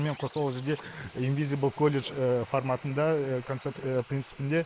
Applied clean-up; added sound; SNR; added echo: neural mask model Resemble Enhance denoiser.